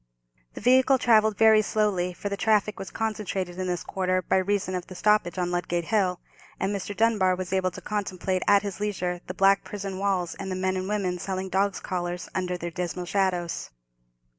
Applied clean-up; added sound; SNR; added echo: none; none; none; none.